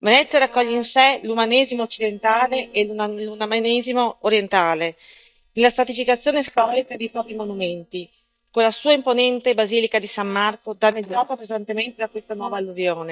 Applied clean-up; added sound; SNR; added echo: neural mask model DeepFilterNet 3.